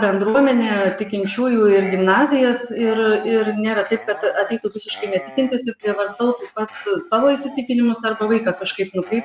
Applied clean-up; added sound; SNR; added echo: none; Dog; 19 dB; none.